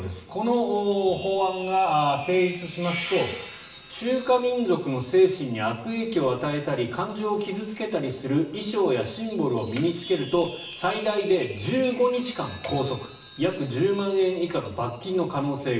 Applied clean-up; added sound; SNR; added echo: none; Chime; 20 dB; reverberation time 0.7 s.